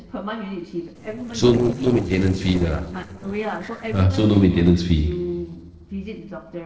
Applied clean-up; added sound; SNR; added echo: neural separator model SepFormer DNS4.